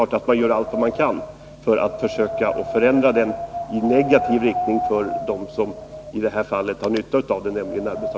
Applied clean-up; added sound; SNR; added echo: none; Wind; 9 dB; none.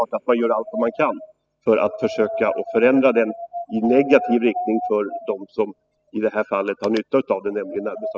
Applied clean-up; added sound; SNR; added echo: classical method spectral subtraction.